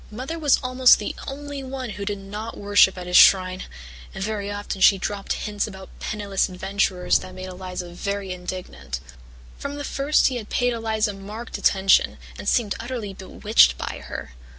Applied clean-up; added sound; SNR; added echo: none; Drum; 16 dB; none.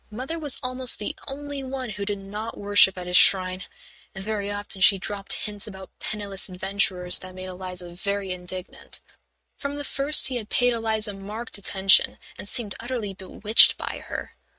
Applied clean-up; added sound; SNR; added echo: neural mask model RNNoise.